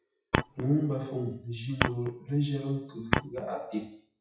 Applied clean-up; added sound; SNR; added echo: classical method WPE with log-MMSE.